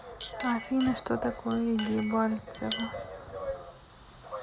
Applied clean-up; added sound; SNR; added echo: none; Chink, clink; 11 dB; none.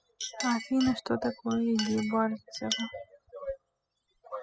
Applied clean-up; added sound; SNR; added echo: classical method spectral subtraction.